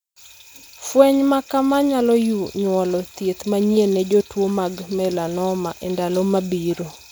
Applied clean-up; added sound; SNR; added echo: none; none; none; none.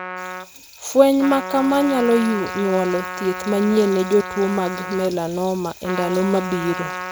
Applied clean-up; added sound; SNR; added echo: none; Trumpet; 10 dB; none.